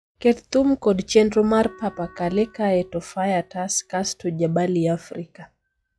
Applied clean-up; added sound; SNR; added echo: classical method log-MMSE.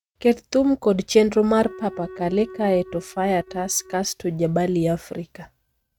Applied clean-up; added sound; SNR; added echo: neural mask model RNNoise.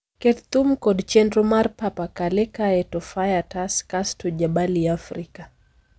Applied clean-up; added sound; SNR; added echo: none; none; none; none.